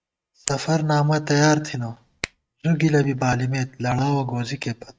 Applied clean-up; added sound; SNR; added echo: neural mask model RNNoise.